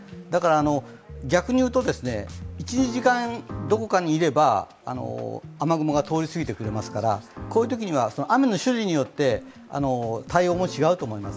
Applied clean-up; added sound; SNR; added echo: none; none; none; none.